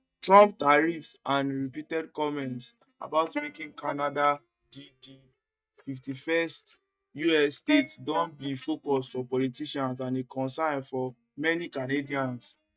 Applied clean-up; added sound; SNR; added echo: neural mask model DeepFilterNet 3.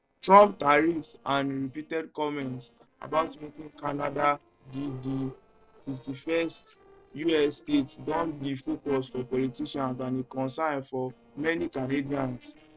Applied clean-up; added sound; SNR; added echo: neural separator model SepFormer DNS4.